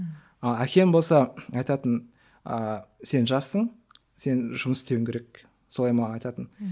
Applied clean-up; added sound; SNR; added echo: none; none; none; none.